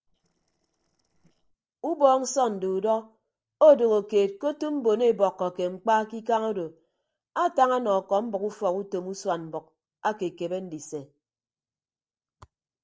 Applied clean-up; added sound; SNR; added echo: neural separator model SepFormer DNS4.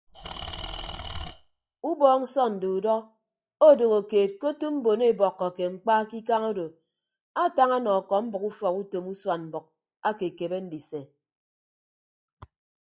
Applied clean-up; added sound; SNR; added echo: classical method log-MMSE.